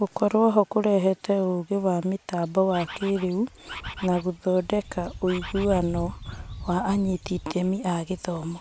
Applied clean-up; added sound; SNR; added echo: none; Bird; 14 dB; none.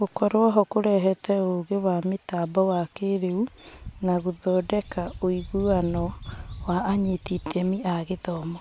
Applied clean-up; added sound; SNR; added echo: none; none; none; none.